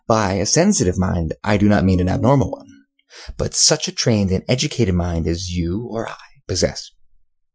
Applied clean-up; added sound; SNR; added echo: classical method Wiener filter.